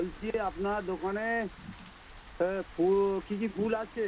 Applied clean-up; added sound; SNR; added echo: none; Rain; 17 dB; reverberation time 0.3 s.